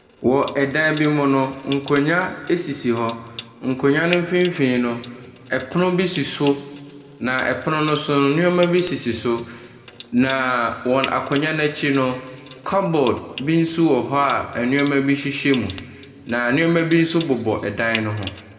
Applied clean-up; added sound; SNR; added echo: none; Trickle, dribble / Sink (filling or washing) / Water tap, faucet; 19 dB; reverberation time 1.5 s.